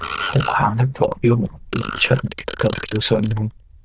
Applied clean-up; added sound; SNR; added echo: neural diffusion model UNIVERSE++.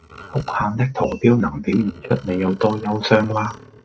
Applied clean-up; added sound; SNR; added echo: neural mask model RNNoise.